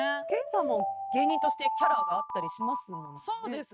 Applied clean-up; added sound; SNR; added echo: neural mask model RNNoise.